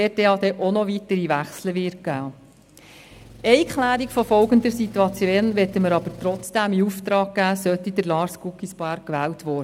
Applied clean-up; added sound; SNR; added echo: none; Engine; 19 dB; none.